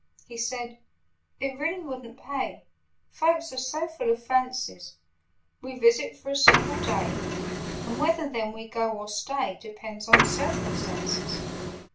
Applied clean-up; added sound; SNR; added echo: none; Printer; -4 dB; reverberation time 0.2 s.